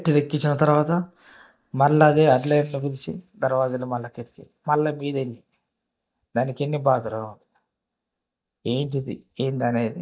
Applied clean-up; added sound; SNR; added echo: neural mask model DeepFilterNet 3.